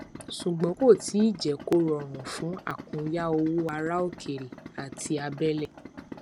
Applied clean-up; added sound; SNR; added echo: none; Idling; 16 dB; none.